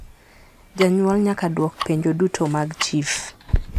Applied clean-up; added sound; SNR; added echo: none; Tick-tock; 8 dB; none.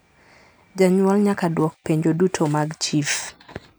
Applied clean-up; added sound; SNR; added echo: none; none; none; none.